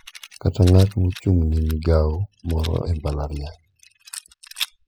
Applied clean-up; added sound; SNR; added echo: classical method spectral subtraction.